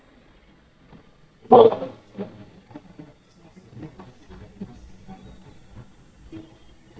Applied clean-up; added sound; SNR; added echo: neural mask model DeepFilterNet 3.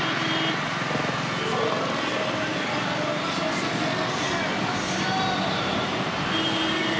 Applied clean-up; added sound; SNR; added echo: none; Traffic noise, roadway noise; -2 dB; reverberation time 0.2 s.